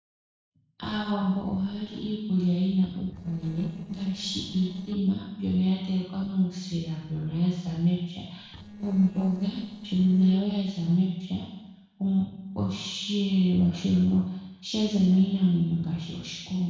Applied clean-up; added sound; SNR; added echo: neural separator model SepFormer DNS4.